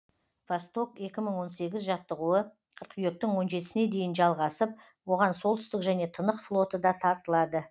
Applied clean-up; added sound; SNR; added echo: none; none; none; none.